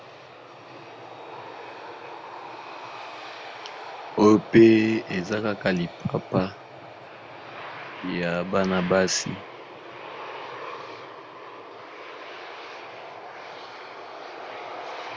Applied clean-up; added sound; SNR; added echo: none; Aircraft; 12 dB; none.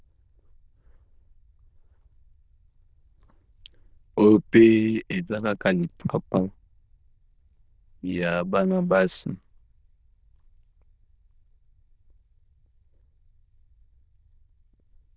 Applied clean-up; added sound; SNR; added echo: neural diffusion model UNIVERSE++.